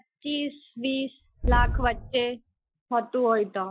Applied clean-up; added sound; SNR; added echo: classical method Wiener filter.